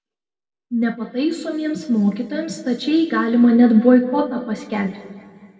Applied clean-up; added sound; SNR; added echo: none; none; none; reverberation time 1.6 s.